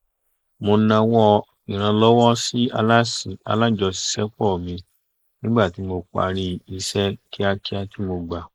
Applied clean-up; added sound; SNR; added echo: neural mask model Resemble Enhance denoiser.